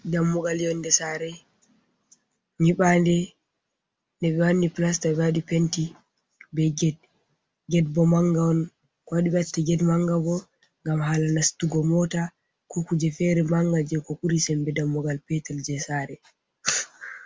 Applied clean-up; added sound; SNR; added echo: none; none; none; none.